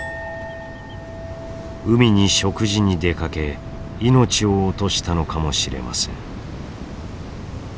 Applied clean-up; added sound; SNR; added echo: none; Chink, clink; 19 dB; none.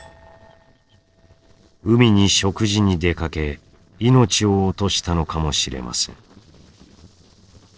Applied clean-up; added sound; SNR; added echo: neural separator model SepFormer DNS4.